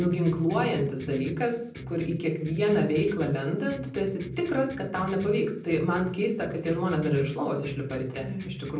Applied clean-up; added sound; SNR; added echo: none; Electric guitar; 12 dB; reverberation time 0.6 s.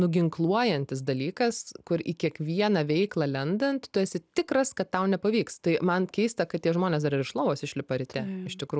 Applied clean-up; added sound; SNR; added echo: none; none; none; none.